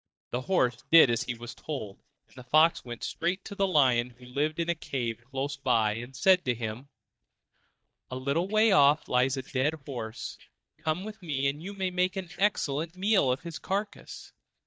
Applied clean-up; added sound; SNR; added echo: neural mask model DeepFilterNet 3.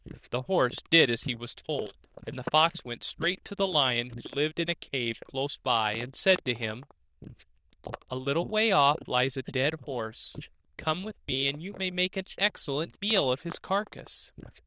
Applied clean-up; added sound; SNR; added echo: neural diffusion model UNIVERSE++.